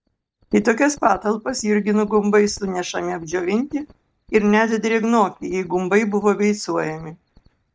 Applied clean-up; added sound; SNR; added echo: neural mask model DeepFilterNet 3.